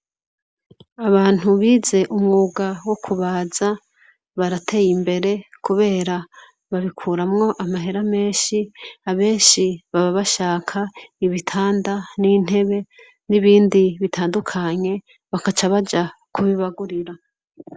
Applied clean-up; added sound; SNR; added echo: none; none; none; none.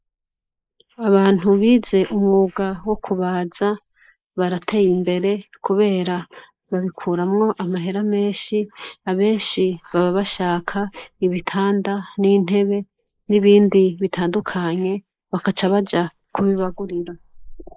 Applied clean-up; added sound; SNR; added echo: neural mask model Resemble Enhance denoiser.